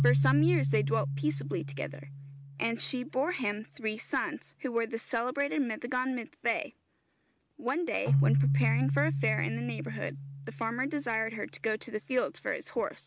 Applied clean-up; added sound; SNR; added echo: none; Keyboard (musical); 1 dB; none.